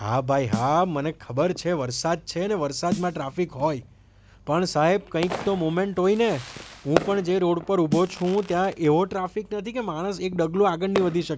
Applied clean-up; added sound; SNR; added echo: none; Snare drum + Fireworks; 11 dB; none.